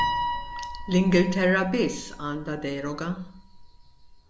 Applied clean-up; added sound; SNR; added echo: none; Piano; 7 dB; none.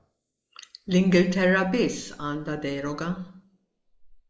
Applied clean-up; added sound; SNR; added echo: neural mask model Resemble Enhance denoiser.